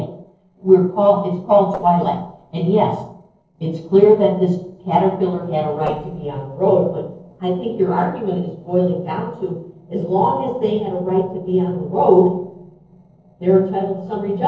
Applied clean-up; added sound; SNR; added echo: neural separator model SepFormer DNS4.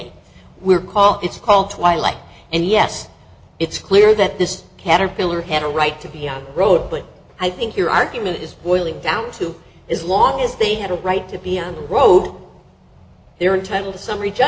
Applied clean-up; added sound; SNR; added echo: none; none; none; none.